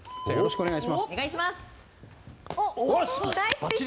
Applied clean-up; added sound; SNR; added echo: none; Bird; 15 dB; none.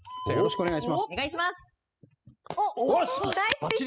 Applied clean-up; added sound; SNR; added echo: classical method spectral subtraction.